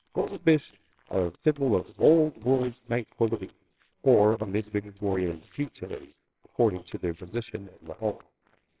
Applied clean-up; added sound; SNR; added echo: neural separator model SepFormer WHAMR!.